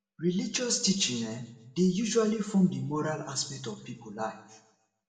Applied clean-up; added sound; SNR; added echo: none; none; none; reverberation time 0.9 s.